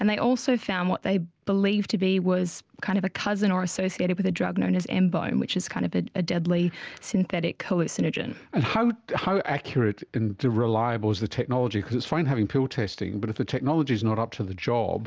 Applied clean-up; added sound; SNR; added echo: none; none; none; none.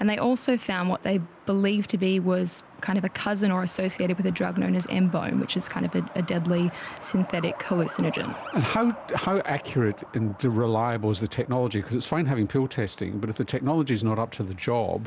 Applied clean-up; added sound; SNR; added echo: none; Truck; 18 dB; none.